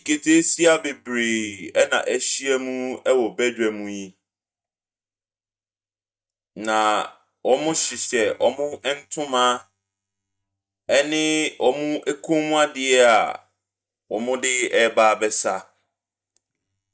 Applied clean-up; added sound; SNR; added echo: neural mask model DeepFilterNet 3.